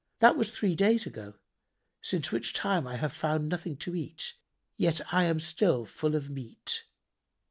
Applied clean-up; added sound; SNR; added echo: none; none; none; none.